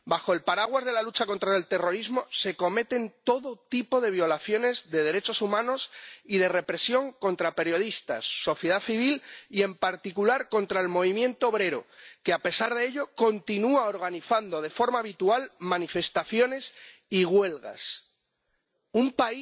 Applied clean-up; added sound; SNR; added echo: none; none; none; none.